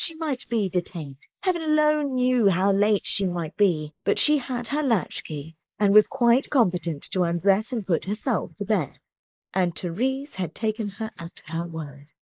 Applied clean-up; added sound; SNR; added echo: neural mask model Resemble Enhance denoiser.